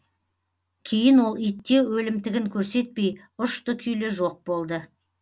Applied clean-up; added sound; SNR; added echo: none; none; none; none.